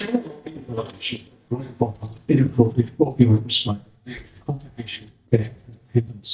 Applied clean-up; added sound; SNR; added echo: neural mask model DeepFilterNet 3.